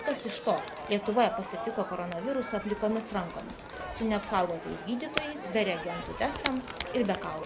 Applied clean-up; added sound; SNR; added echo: none; Crowd + Crack / Crackle; 7 dB; none.